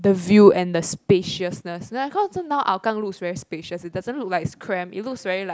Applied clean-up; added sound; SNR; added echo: none; none; none; none.